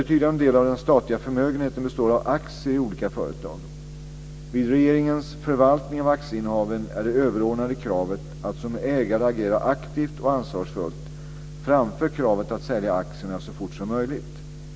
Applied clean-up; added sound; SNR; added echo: none; none; none; none.